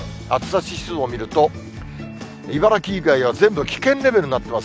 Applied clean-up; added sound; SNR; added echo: none; none; none; none.